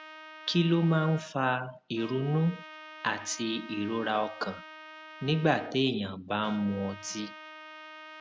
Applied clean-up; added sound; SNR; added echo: none; Trumpet; 17 dB; none.